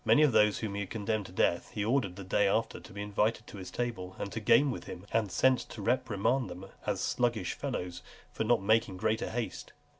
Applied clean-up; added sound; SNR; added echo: none; none; none; none.